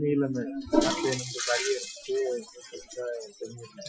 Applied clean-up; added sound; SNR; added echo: classical method Wiener filter.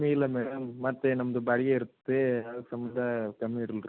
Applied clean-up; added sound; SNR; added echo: none; none; none; none.